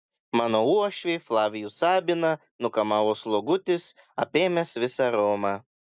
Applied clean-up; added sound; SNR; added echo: none; none; none; none.